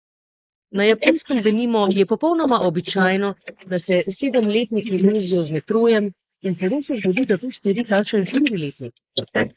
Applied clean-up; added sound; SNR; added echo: neural mask model Resemble Enhance denoiser.